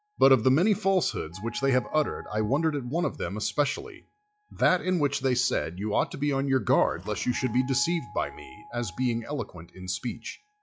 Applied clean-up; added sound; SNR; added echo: classical method log-MMSE.